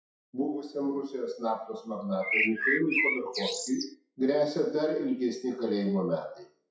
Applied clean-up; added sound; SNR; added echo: classical method WPE with log-MMSE.